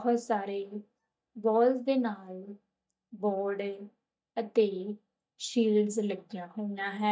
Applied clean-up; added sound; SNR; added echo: neural mask model DeepFilterNet 3.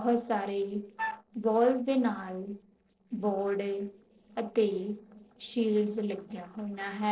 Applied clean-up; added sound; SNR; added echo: neural separator model SepFormer DNS4.